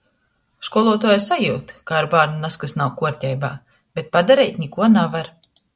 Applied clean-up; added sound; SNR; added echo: none; none; none; none.